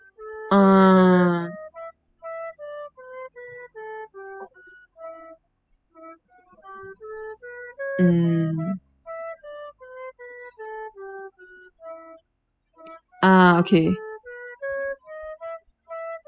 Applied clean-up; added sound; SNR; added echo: classical method spectral subtraction.